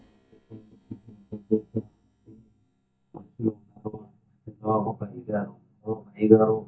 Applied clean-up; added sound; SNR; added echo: neural mask model DeepFilterNet 3.